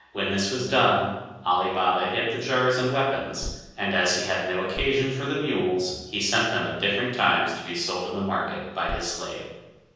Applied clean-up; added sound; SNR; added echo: none; Gunshot, gunfire; 14 dB; reverberation time 1.3 s.